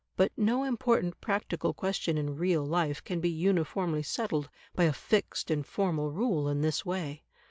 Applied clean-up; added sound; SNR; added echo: none; none; none; none.